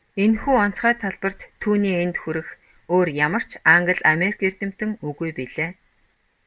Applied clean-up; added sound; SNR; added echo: none; none; none; none.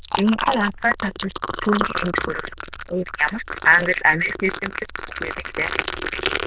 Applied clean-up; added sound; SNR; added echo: neural diffusion model UNIVERSE++.